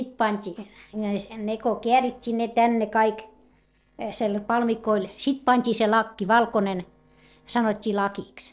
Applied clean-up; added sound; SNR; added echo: neural separator model SepFormer DNS4.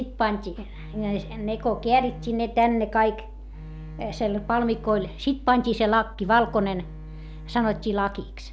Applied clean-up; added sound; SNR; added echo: none; Bowed string instrument; 18 dB; none.